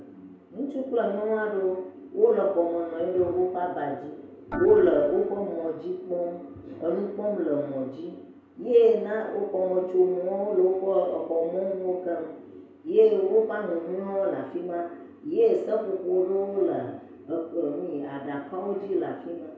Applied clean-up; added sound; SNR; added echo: none; Organ; 9 dB; reverberation time 0.5 s.